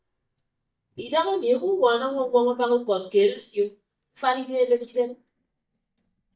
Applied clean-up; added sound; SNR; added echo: neural mask model DeepFilterNet 3.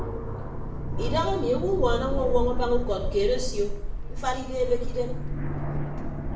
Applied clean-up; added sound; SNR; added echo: none; Aircraft; -1 dB; reverberation time 0.6 s.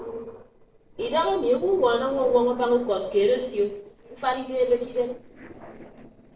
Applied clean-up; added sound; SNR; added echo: neural separator model SepFormer DNS4.